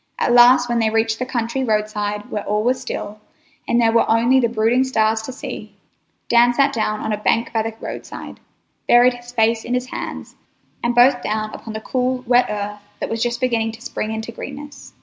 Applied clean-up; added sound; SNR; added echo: none; none; none; none.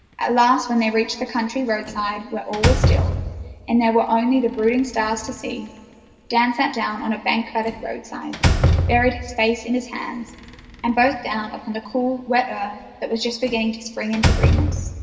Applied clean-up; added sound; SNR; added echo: none; Slam; 3 dB; reverberation time 1.8 s.